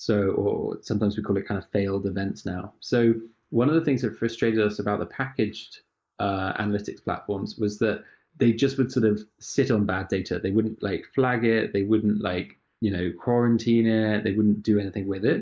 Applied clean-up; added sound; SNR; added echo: neural mask model Resemble Enhance denoiser.